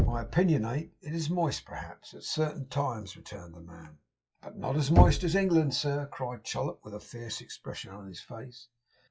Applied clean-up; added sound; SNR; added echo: classical method log-MMSE.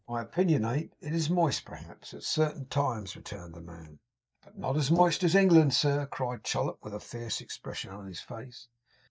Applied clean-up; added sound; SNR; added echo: neural mask model DeepFilterNet 3.